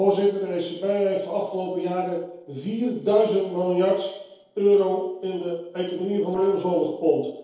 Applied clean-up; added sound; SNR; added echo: neural separator model SepFormer DNS4.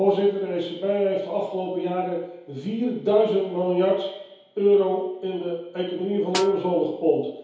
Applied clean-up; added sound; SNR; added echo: none; Snare drum; 10 dB; reverberation time 2.2 s.